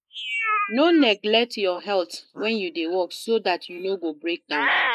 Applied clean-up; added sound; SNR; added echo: neural mask model Resemble Enhance denoiser.